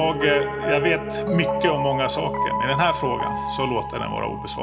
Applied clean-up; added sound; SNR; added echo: none; Piano; 1 dB; reverberation time 0.3 s.